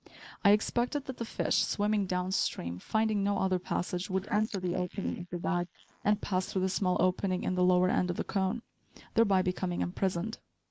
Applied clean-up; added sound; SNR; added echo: neural mask model Resemble Enhance denoiser.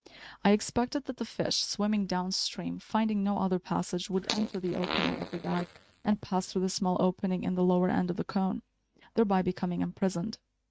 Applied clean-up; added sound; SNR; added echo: neural mask model RNNoise.